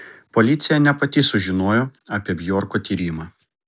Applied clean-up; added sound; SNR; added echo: none; none; none; none.